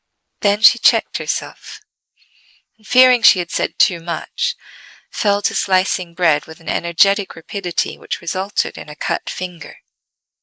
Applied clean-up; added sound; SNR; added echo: neural mask model Resemble Enhance denoiser.